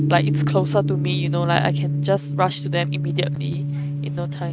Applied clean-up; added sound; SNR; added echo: neural mask model RNNoise.